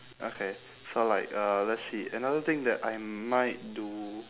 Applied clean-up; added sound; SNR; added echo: none; none; none; none.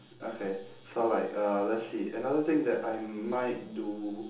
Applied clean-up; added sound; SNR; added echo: none; none; none; reverberation time 1.2 s.